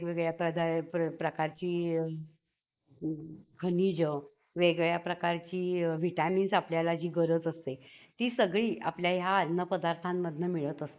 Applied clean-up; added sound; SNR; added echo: neural mask model Resemble Enhance denoiser.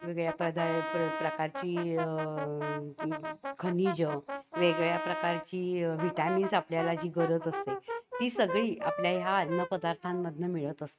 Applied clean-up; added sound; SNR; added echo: neural mask model RNNoise.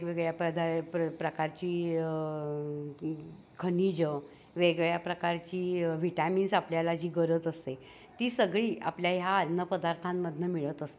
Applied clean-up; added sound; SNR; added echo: none; none; none; none.